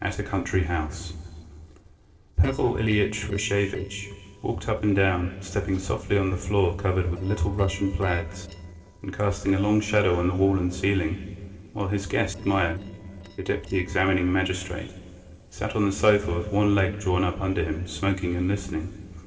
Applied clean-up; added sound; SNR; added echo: neural separator model SepFormer DNS4.